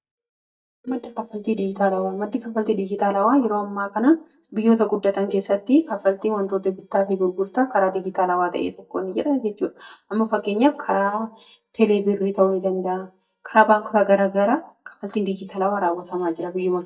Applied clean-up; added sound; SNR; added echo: neural mask model DeepFilterNet 3.